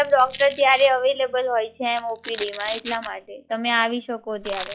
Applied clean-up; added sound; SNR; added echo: classical method log-MMSE.